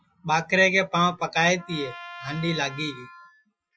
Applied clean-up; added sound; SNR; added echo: classical method Wiener filter.